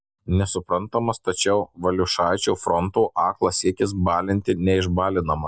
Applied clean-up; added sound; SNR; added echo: none; none; none; none.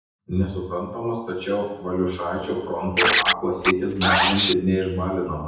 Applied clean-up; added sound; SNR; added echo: none; Scratching (performance technique); -3 dB; reverberation time 0.8 s.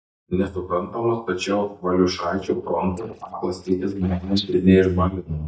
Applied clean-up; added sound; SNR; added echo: neural mask model DeepFilterNet 3.